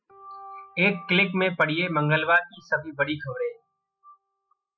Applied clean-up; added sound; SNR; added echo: classical method spectral subtraction.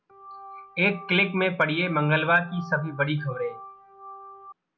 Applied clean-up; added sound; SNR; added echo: none; Organ; 17 dB; none.